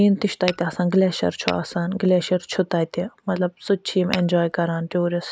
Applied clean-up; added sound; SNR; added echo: none; Tap / Glass; 13 dB; none.